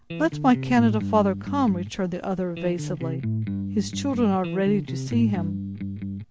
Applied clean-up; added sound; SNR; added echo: none; Electric guitar; 4 dB; none.